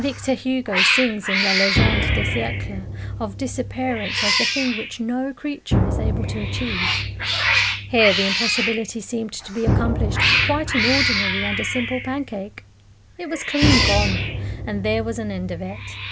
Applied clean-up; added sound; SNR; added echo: none; Cat + Drum; -3 dB; none.